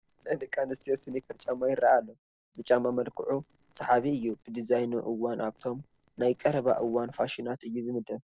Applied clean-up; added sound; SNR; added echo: neural separator model SepFormer DNS4.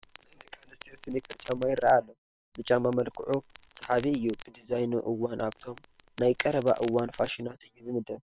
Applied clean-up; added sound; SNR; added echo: neural separator model SepFormer WHAM!.